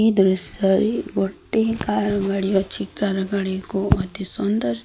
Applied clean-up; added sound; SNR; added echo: none; none; none; none.